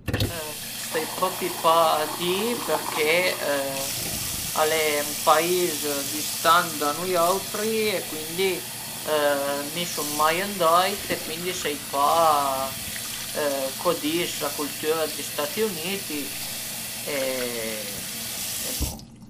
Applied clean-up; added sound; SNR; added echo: none; Sink (filling or washing) / Water tap, faucet; 5 dB; none.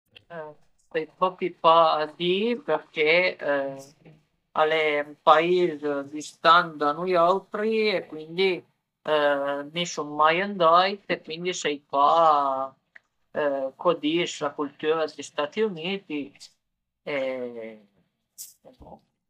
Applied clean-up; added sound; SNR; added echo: neural mask model DeepFilterNet 3.